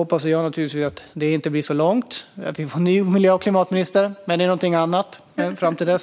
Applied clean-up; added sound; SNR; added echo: none; none; none; none.